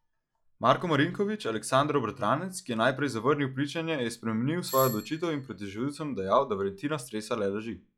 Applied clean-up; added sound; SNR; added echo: classical method log-MMSE.